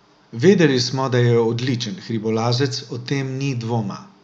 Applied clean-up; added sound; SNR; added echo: none; none; none; none.